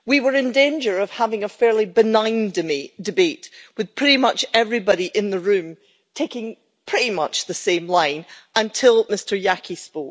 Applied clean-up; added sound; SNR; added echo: none; none; none; none.